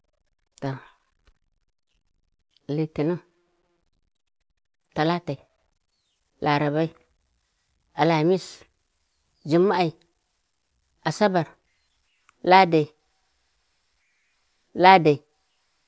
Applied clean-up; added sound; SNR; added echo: none; none; none; none.